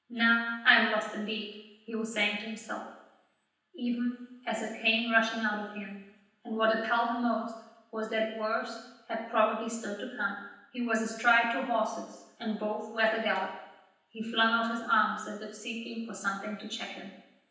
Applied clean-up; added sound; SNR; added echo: none; none; none; reverberation time 0.9 s.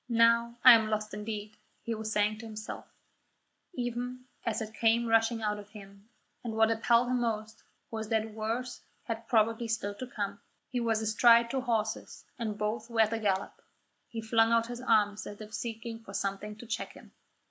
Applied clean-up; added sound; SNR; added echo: none; none; none; none.